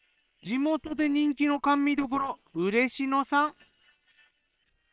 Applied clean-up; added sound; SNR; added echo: neural separator model SepFormer WHAM!.